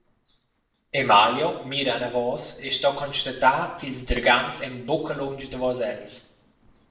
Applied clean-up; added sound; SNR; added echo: neural separator model SepFormer DNS4.